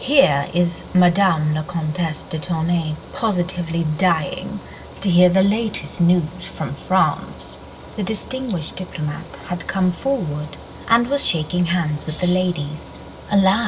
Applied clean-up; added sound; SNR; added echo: none; Mechanical fan; 17 dB; reverberation time 0.3 s.